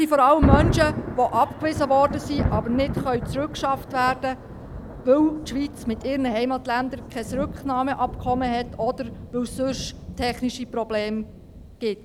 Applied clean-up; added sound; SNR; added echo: none; Thunder; 5 dB; none.